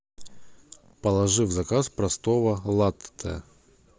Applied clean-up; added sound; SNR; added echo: none; none; none; none.